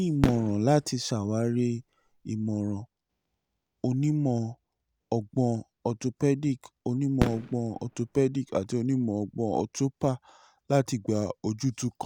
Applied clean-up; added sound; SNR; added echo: none; Fireworks; 8 dB; none.